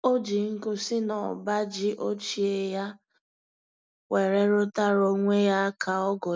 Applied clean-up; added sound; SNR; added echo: none; none; none; none.